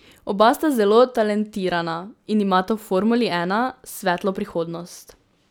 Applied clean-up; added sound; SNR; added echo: none; none; none; none.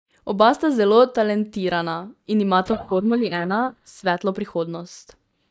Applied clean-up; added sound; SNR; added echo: neural mask model DeepFilterNet 3.